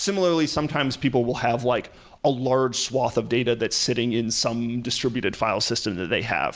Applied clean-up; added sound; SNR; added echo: none; none; none; none.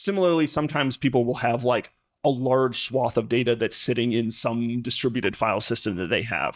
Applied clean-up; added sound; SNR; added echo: neural mask model DeepFilterNet 3.